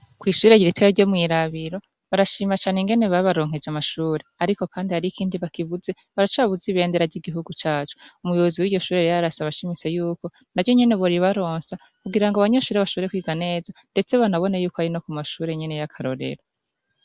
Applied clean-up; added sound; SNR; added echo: none; none; none; none.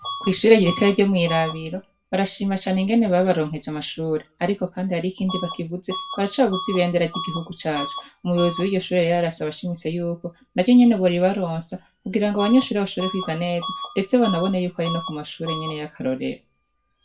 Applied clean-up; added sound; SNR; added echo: none; Bus / Alarm; 14 dB; reverberation time 0.2 s.